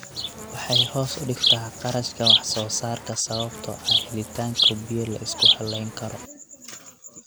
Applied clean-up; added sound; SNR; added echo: none; Insect; -5 dB; none.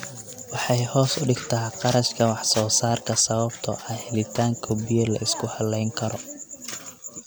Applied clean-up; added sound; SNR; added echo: none; none; none; none.